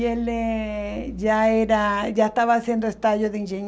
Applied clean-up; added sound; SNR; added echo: none; none; none; none.